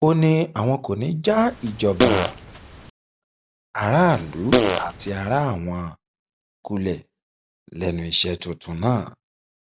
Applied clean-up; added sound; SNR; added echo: none; Fart; 1 dB; none.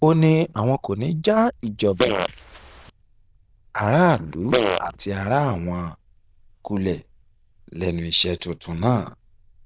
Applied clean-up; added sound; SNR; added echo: neural diffusion model UNIVERSE++.